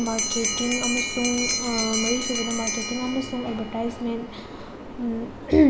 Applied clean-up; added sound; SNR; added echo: none; Bell; 5 dB; none.